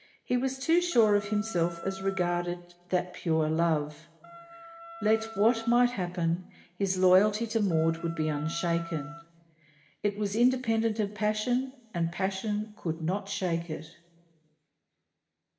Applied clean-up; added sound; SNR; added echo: none; Wind instrument, woodwind instrument; 16 dB; reverberation time 2.0 s.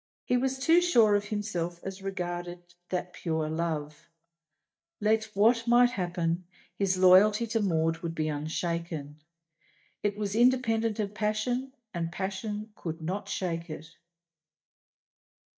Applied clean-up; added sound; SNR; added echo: neural mask model DeepFilterNet 3.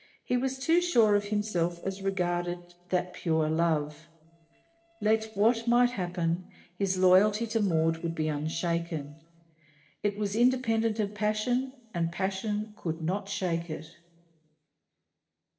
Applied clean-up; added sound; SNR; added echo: neural separator model SepFormer DNS4.